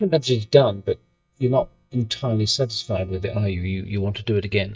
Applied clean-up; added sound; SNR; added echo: neural mask model DeepFilterNet 3.